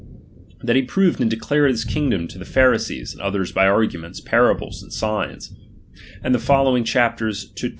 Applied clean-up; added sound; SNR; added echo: none; Thunder; 14 dB; none.